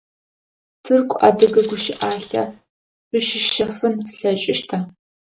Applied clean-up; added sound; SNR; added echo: none; Coin (dropping); 18 dB; none.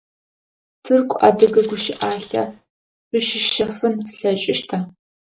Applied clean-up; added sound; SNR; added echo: neural mask model Resemble Enhance denoiser.